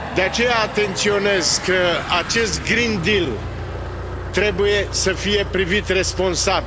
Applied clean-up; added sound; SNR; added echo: none; Motor vehicle (road); 8 dB; none.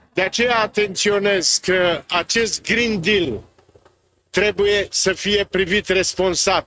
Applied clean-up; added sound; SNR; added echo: neural mask model RNNoise.